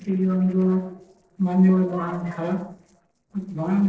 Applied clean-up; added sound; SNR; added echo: neural separator model SepFormer DNS4.